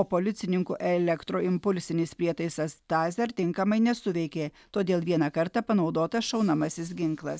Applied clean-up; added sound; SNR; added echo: none; none; none; none.